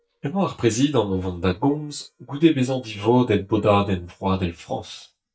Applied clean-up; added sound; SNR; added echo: neural mask model DeepFilterNet 3.